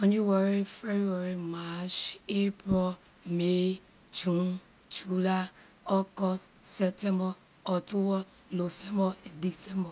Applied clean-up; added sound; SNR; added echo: none; none; none; none.